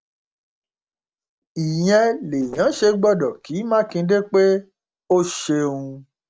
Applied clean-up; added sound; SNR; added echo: neural separator model SepFormer DNS4.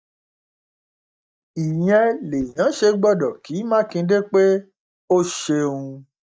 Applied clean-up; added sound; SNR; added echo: neural mask model DeepFilterNet 3.